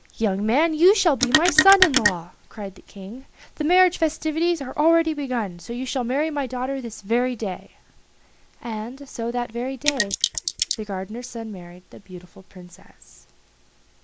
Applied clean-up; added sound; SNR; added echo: neural mask model Resemble Enhance denoiser.